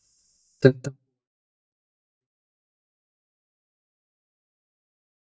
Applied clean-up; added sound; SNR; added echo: neural mask model DeepFilterNet 3.